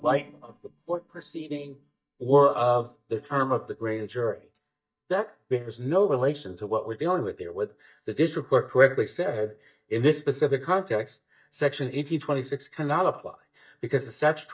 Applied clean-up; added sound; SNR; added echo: neural mask model DeepFilterNet 3.